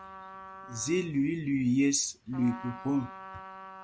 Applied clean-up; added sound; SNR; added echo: none; Trumpet; 16 dB; none.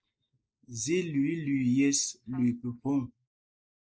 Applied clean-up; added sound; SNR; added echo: neural mask model Resemble Enhance denoiser.